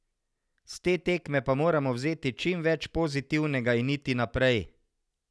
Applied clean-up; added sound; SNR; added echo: none; none; none; none.